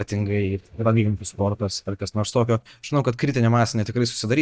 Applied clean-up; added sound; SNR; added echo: neural mask model DeepFilterNet 3.